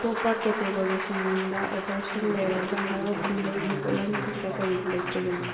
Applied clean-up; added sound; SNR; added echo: none; Applause; 4 dB; reverberation time 2.6 s.